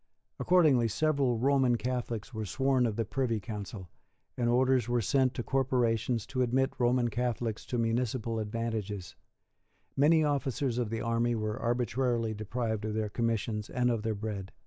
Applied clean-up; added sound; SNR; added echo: none; none; none; none.